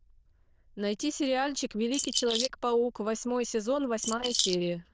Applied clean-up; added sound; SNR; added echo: neural diffusion model UNIVERSE++.